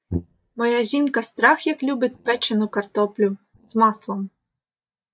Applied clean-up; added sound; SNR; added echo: neural mask model DeepFilterNet 3.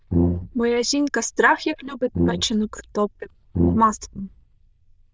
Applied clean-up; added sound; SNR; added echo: neural diffusion model UNIVERSE++.